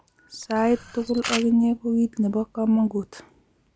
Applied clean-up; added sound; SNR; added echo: none; Camera; 10 dB; none.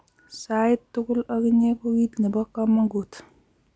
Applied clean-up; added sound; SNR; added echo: none; none; none; none.